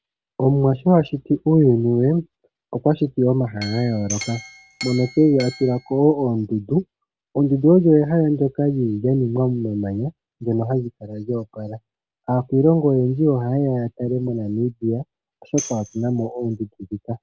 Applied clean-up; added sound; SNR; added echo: none; Chink, clink + Tambourine; 15 dB; none.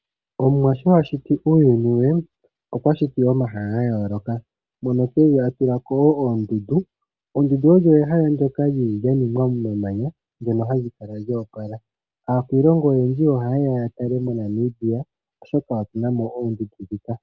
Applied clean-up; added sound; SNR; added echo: none; none; none; none.